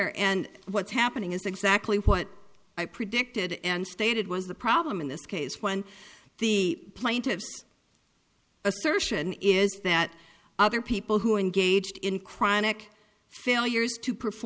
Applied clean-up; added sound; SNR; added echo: none; none; none; none.